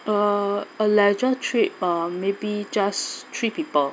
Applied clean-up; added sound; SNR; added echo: none; none; none; none.